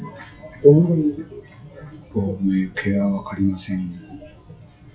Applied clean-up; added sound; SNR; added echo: classical method WPE with log-MMSE.